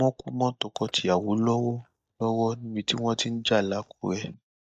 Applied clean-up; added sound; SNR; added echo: neural mask model DeepFilterNet 3.